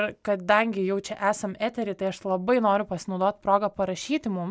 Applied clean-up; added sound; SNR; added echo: none; none; none; none.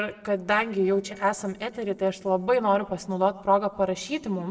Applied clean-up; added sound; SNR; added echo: neural separator model SepFormer DNS4.